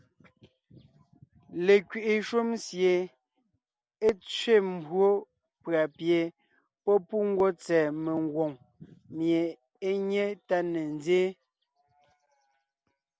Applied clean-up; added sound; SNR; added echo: none; none; none; none.